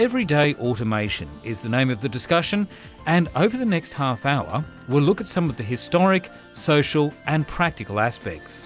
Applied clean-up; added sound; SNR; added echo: none; none; none; none.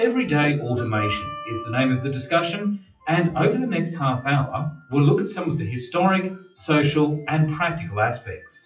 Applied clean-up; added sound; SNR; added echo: classical method WPE with log-MMSE.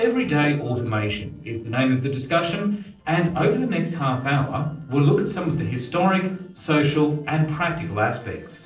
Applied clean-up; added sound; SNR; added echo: neural separator model SepFormer DNS4.